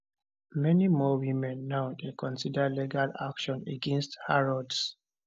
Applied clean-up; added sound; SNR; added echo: none; none; none; none.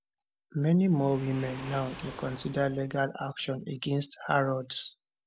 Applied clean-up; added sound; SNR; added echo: none; Waves, surf; 19 dB; none.